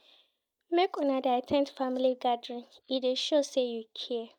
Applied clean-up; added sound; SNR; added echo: neural mask model DeepFilterNet 3.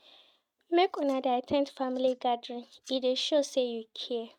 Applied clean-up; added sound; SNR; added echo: neural mask model RNNoise.